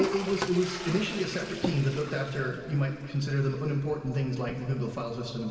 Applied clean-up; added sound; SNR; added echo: none; Toilet flush; 11 dB; reverberation time 2.5 s.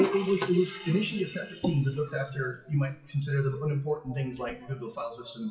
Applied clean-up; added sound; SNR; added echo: classical method WPE with log-MMSE.